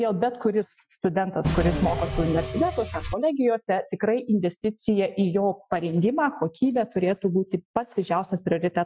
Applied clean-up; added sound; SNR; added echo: classical method Wiener filter.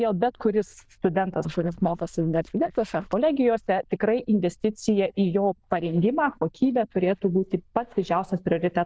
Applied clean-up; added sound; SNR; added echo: neural diffusion model UNIVERSE++.